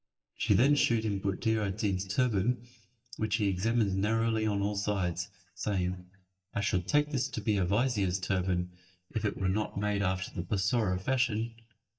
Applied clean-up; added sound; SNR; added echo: neural mask model DeepFilterNet 3.